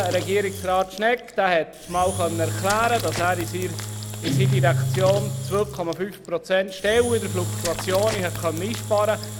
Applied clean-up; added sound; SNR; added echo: none; Guitar + Engine / Drill; 4 dB; none.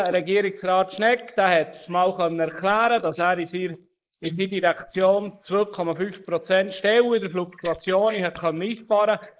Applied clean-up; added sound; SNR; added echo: neural mask model Resemble Enhance denoiser.